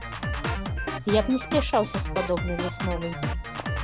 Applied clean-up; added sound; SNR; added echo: none; Drum kit; 1 dB; none.